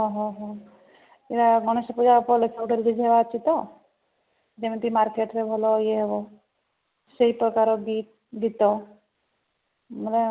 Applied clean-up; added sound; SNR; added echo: none; none; none; none.